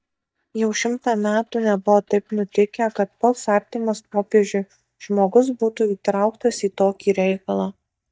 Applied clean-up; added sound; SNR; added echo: neural mask model DeepFilterNet 3.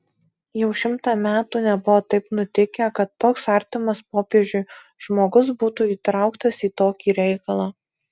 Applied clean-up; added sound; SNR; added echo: none; none; none; none.